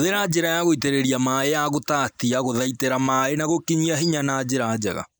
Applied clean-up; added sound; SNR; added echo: neural mask model Resemble Enhance denoiser.